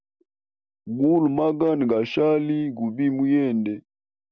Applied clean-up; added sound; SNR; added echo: none; none; none; none.